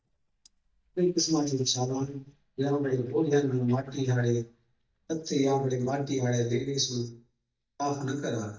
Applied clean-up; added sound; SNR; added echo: neural mask model DeepFilterNet 3.